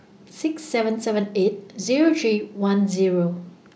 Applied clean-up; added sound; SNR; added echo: none; none; none; none.